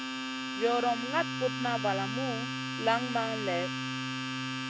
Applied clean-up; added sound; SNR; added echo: none; Domestic sounds, home sounds; 2 dB; none.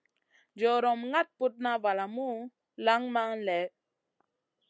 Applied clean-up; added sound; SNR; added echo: none; none; none; none.